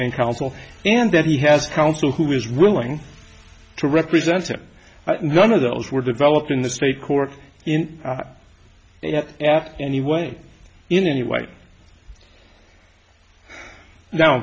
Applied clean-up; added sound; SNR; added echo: none; none; none; none.